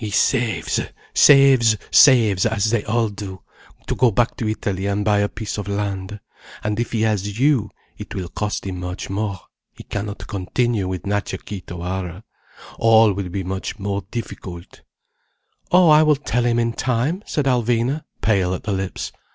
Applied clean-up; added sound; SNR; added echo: none; none; none; none.